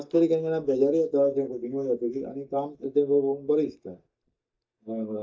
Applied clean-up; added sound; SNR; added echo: neural mask model DeepFilterNet 3.